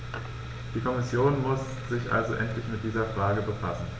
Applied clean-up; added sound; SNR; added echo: none; none; none; none.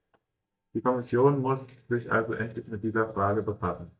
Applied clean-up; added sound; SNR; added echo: neural mask model DeepFilterNet 3.